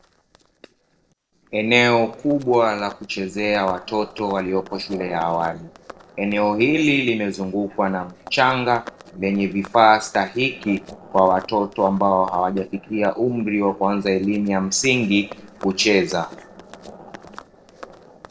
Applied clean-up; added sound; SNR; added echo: neural separator model SepFormer DNS4.